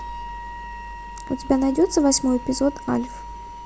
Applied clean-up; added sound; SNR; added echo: none; Wind instrument, woodwind instrument + Engine; 12 dB; none.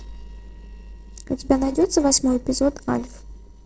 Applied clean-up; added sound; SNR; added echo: neural separator model SepFormer DNS4.